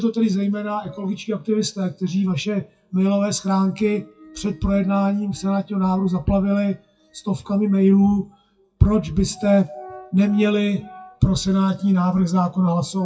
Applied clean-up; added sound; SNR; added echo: classical method WPE with log-MMSE.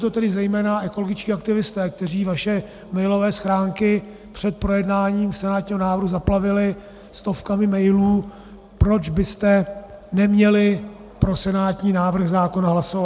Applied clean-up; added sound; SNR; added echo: none; none; none; none.